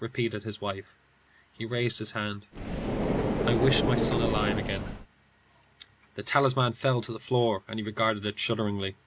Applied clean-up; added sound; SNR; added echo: none; Car; -2 dB; none.